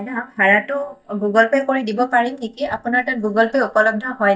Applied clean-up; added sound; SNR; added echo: neural mask model DeepFilterNet 3.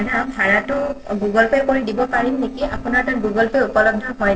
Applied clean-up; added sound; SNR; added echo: neural separator model SepFormer DNS4.